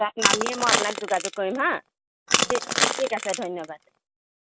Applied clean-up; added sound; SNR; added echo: none; Crushing; -2 dB; none.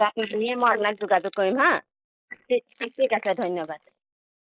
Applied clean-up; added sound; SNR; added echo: neural mask model Resemble Enhance denoiser.